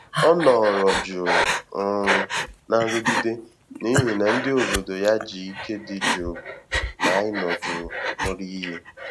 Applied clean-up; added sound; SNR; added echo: none; Breathing; 2 dB; none.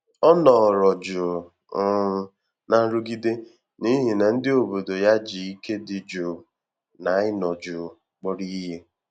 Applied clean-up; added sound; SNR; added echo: none; none; none; none.